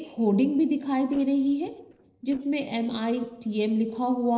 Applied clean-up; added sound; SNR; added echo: neural separator model SepFormer DNS4.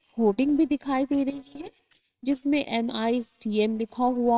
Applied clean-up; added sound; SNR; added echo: neural separator model SepFormer WHAMR!.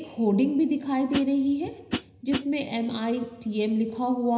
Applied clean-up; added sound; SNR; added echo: none; Hi-hat; 6 dB; reverberation time 0.9 s.